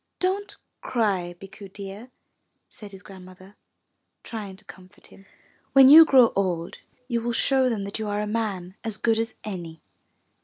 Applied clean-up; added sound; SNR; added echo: none; none; none; none.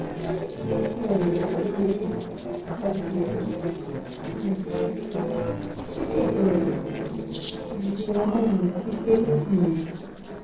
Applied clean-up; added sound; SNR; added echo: neural separator model SepFormer DNS4.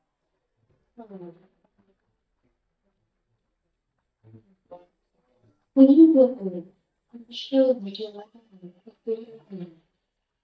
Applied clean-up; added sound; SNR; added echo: neural mask model DeepFilterNet 3.